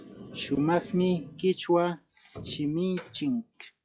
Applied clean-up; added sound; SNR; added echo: classical method log-MMSE.